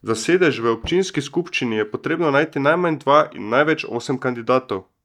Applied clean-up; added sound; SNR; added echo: neural mask model DeepFilterNet 3.